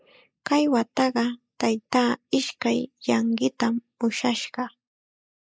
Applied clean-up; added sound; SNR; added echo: neural mask model Resemble Enhance denoiser.